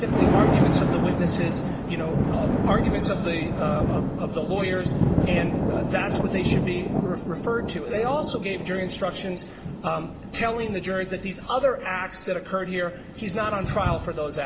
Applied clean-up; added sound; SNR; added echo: none; Thunder; -2 dB; reverberation time 1.6 s.